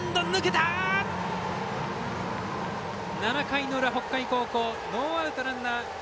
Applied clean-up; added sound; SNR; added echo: none; none; none; none.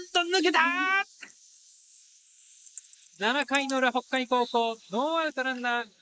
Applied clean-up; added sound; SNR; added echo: neural mask model Resemble Enhance denoiser.